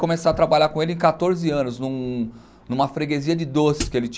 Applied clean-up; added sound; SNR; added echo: none; Hi-hat; 10 dB; none.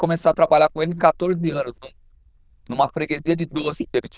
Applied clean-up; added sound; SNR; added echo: neural diffusion model UNIVERSE++.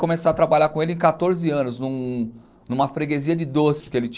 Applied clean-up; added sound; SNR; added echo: neural separator model SepFormer DNS4.